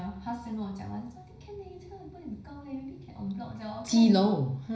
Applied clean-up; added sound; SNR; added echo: none; none; none; reverberation time 0.5 s.